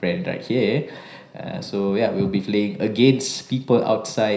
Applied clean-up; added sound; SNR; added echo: none; none; none; reverberation time 0.5 s.